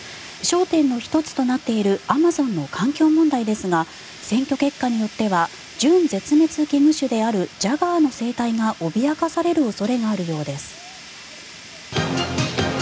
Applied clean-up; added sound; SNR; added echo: none; Fire; 20 dB; none.